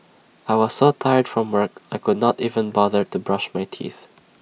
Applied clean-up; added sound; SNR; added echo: none; none; none; none.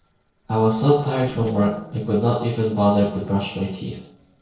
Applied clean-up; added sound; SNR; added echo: neural separator model SepFormer DNS4.